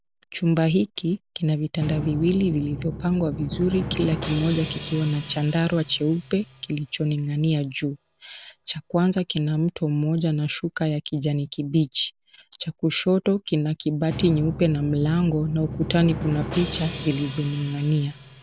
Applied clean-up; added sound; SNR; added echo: none; Drum; 12 dB; none.